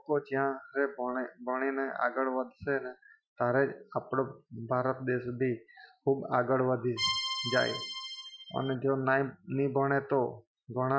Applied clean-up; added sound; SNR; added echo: classical method Wiener filter.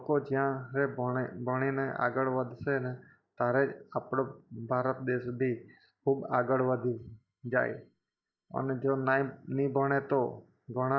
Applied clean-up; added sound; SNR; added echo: neural mask model DeepFilterNet 3.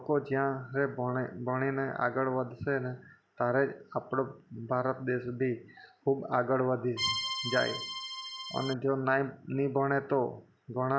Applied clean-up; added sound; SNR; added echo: none; Accordion; 4 dB; none.